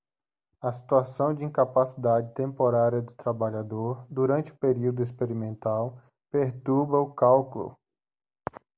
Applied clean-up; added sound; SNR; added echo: none; none; none; none.